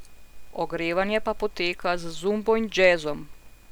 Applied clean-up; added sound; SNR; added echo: none; none; none; none.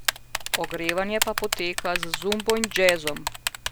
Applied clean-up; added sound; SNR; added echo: none; Typing; 3 dB; none.